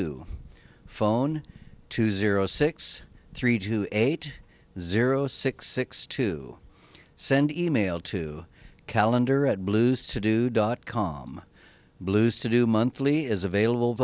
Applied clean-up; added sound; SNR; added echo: none; none; none; none.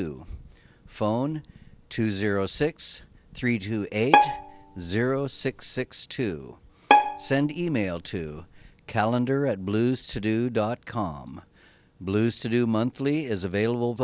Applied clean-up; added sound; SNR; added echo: none; Bowed string instrument; -2 dB; none.